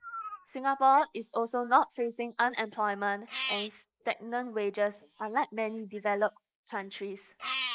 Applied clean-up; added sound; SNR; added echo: neural mask model Resemble Enhance denoiser.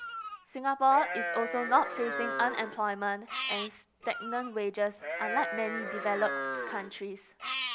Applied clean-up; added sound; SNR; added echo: none; Livestock, farm animals, working animals; 5 dB; none.